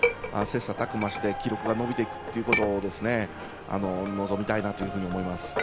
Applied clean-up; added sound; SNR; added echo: none; Chink, clink; 5 dB; none.